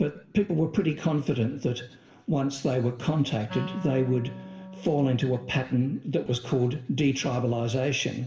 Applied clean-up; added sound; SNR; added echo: none; Wind instrument, woodwind instrument; 15 dB; reverberation time 0.7 s.